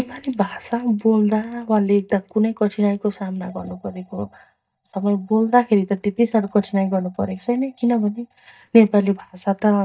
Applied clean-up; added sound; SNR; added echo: neural mask model DeepFilterNet 3.